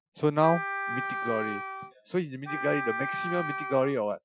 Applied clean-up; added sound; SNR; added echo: classical method Wiener filter.